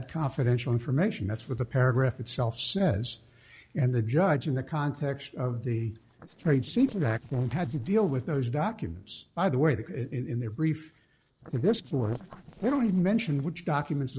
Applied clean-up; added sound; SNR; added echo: neural separator model SepFormer DNS4.